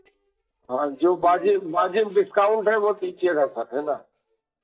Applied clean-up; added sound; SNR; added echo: neural mask model DeepFilterNet 3.